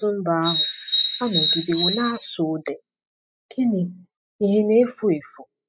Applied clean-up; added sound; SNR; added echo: classical method spectral subtraction.